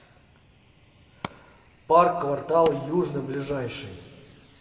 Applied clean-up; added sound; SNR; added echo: none; Fire; 19 dB; reverberation time 1.8 s.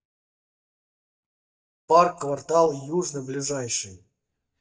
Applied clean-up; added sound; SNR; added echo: neural mask model DeepFilterNet 3.